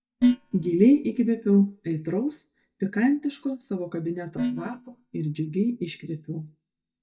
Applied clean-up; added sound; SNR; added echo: neural mask model DeepFilterNet 3.